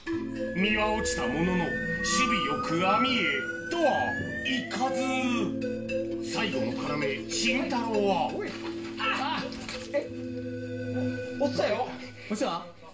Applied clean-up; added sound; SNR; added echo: none; none; none; reverberation time 0.4 s.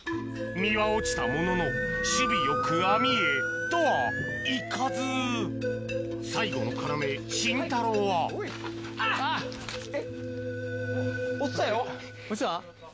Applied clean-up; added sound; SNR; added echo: none; none; none; none.